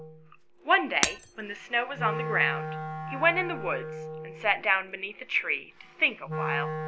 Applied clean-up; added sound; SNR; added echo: none; Shatter + Wind instrument, woodwind instrument; 6 dB; none.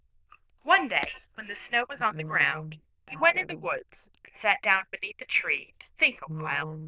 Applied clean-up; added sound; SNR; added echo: neural diffusion model UNIVERSE++.